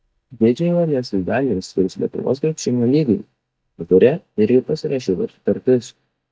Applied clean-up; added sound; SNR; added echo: neural mask model DeepFilterNet 3.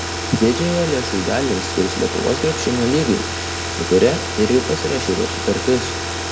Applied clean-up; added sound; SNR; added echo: none; Car; 4 dB; reverberation time 1.1 s.